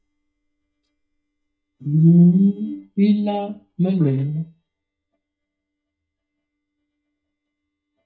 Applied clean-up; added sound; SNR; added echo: neural mask model DeepFilterNet 3.